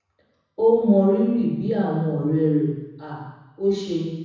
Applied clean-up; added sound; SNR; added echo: none; none; none; reverberation time 1.1 s.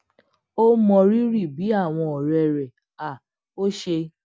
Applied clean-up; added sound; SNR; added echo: none; none; none; none.